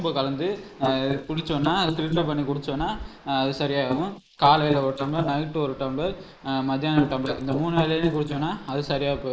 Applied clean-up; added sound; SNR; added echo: neural mask model Resemble Enhance denoiser.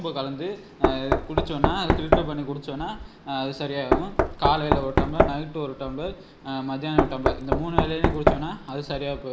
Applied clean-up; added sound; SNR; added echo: none; Knock; -4 dB; none.